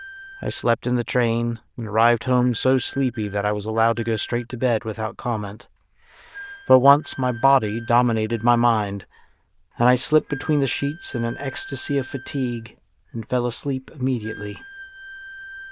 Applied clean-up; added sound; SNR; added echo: neural diffusion model UNIVERSE++.